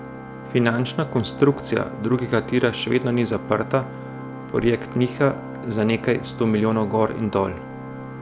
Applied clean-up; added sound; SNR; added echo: none; Organ; 12 dB; none.